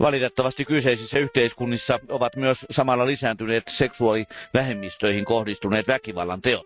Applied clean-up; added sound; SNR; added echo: neural mask model RNNoise.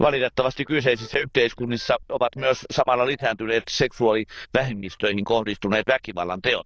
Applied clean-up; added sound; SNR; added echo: neural diffusion model UNIVERSE++.